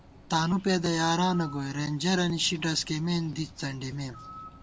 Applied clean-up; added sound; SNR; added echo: none; Bird; 19 dB; none.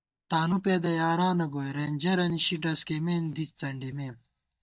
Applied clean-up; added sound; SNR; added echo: neural mask model DeepFilterNet 3.